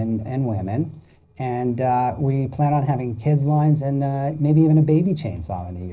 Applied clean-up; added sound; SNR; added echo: neural separator model SepFormer DNS4.